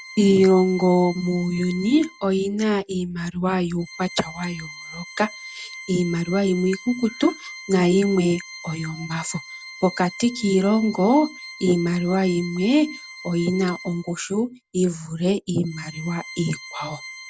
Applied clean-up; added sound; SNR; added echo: none; Organ; 17 dB; none.